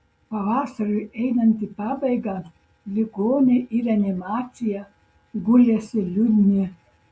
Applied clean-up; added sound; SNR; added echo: none; none; none; none.